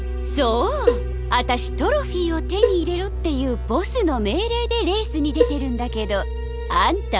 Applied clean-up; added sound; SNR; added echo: none; Cowbell; 5 dB; none.